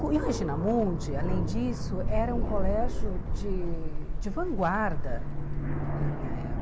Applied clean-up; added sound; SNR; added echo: none; Aircraft; -4 dB; none.